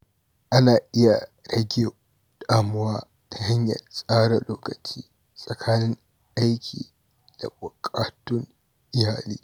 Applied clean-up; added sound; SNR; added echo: none; none; none; none.